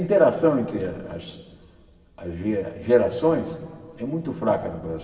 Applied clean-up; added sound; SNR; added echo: none; none; none; reverberation time 2.1 s.